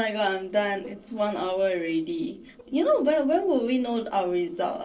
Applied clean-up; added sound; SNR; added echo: neural separator model SepFormer DNS4.